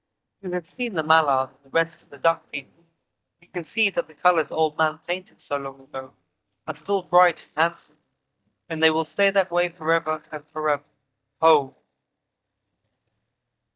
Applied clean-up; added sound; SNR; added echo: neural mask model DeepFilterNet 3.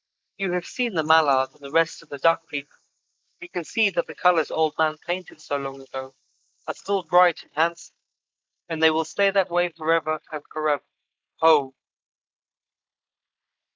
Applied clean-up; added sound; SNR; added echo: neural mask model Resemble Enhance denoiser.